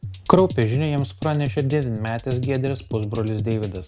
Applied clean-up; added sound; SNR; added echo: none; Drum kit; 11 dB; none.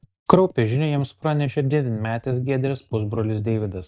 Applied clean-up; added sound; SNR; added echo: neural mask model DeepFilterNet 3.